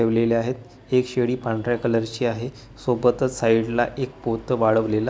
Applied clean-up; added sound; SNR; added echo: none; none; none; none.